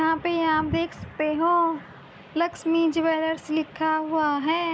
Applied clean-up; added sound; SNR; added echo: none; none; none; none.